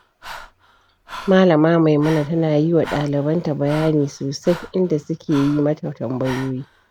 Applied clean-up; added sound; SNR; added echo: none; Breathing; 18 dB; none.